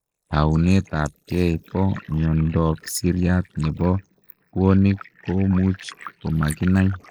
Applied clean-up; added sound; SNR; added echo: neural mask model Resemble Enhance denoiser.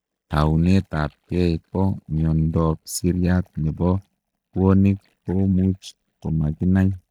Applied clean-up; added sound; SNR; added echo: neural mask model DeepFilterNet 3.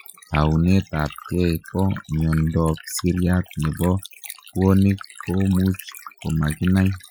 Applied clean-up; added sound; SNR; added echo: classical method Wiener filter.